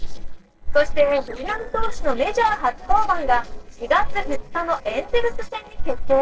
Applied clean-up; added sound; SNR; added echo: neural separator model SepFormer DNS4.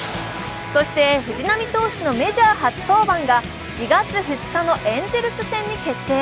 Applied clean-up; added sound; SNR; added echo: none; none; none; none.